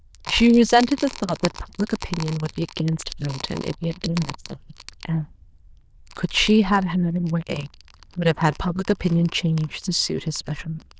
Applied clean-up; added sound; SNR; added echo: neural diffusion model UNIVERSE++.